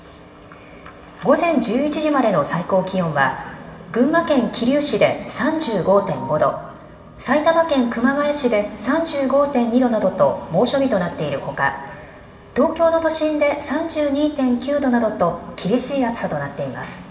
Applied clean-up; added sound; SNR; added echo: none; none; none; reverberation time 2.5 s.